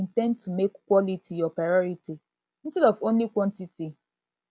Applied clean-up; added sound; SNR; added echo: none; none; none; none.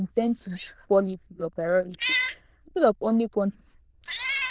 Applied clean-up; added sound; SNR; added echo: neural diffusion model UNIVERSE++.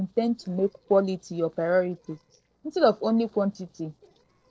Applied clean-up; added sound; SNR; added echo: neural separator model SepFormer DNS4.